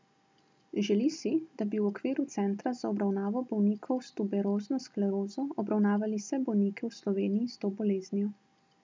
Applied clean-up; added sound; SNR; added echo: none; none; none; none.